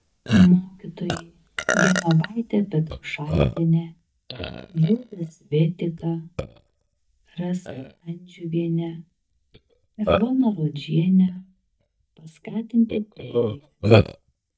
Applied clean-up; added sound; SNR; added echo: neural mask model DeepFilterNet 3.